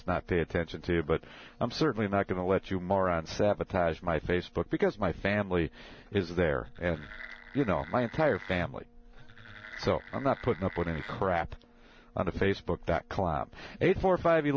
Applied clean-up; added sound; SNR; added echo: none; Wood; 16 dB; none.